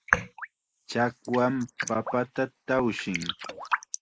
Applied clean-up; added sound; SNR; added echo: neural mask model Resemble Enhance denoiser.